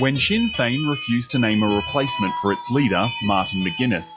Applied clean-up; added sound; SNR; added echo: classical method log-MMSE.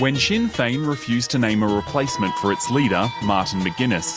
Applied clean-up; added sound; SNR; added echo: none; none; none; none.